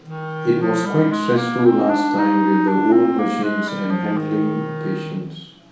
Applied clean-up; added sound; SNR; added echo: none; Wind instrument, woodwind instrument; 3 dB; reverberation time 0.6 s.